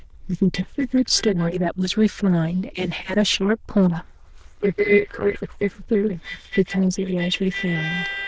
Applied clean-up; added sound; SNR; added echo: neural diffusion model UNIVERSE++.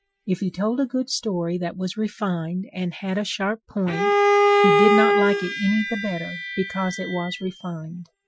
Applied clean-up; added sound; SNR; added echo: classical method Wiener filter.